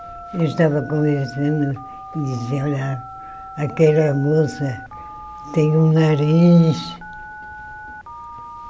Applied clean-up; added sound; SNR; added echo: none; Telephone; 16 dB; none.